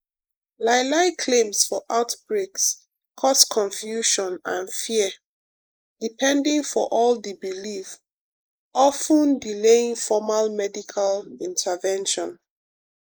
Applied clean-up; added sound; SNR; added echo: neural mask model Resemble Enhance denoiser.